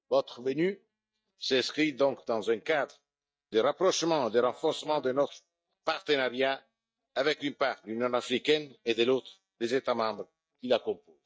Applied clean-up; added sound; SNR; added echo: neural mask model DeepFilterNet 3.